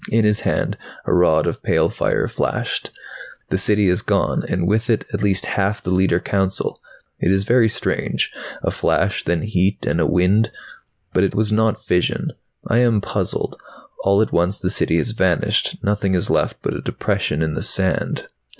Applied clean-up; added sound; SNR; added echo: none; none; none; none.